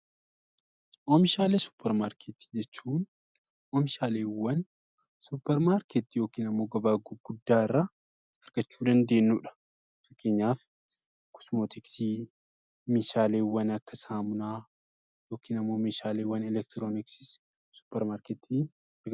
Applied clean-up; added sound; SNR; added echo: none; none; none; none.